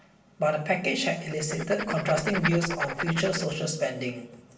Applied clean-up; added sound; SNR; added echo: none; Writing; 6 dB; reverberation time 0.8 s.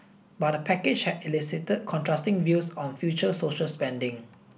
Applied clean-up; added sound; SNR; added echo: none; none; none; none.